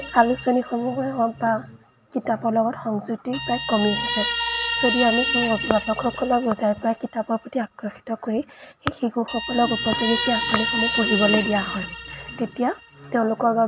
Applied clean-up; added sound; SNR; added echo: none; Guitar; 6 dB; none.